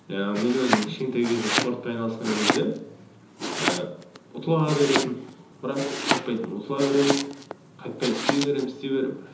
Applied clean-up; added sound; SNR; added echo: none; Domestic sounds, home sounds; 3 dB; reverberation time 1.2 s.